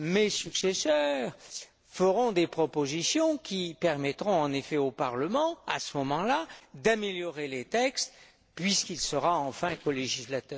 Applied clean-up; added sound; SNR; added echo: neural separator model SepFormer DNS4.